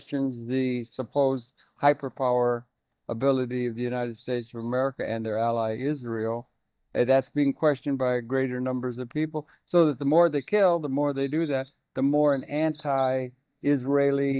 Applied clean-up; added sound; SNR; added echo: neural mask model DeepFilterNet 3.